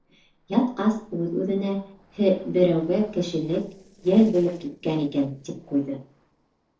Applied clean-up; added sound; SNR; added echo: neural separator model SepFormer DNS4.